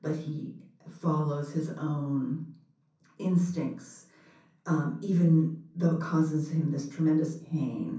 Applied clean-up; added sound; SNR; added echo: none; none; none; reverberation time 0.6 s.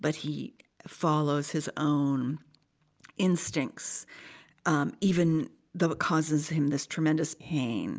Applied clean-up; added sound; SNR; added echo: none; none; none; none.